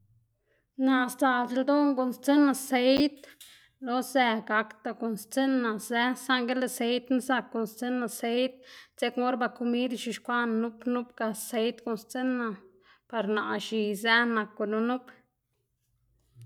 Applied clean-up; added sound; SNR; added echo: none; none; none; none.